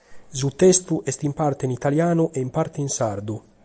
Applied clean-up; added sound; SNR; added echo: none; none; none; none.